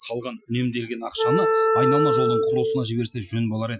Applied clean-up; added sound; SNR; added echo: classical method Wiener filter.